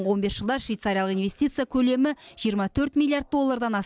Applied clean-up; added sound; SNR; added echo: none; none; none; none.